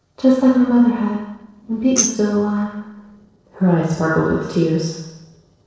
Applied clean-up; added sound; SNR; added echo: neural separator model SepFormer DNS4.